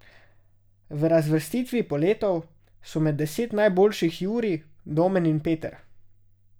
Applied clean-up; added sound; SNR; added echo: none; none; none; none.